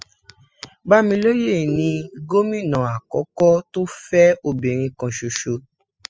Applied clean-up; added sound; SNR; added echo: classical method spectral subtraction.